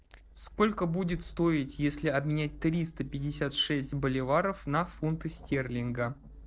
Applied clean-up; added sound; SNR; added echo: neural separator model SepFormer DNS4.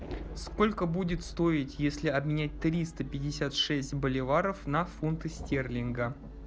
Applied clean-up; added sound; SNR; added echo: none; Thunder; 19 dB; none.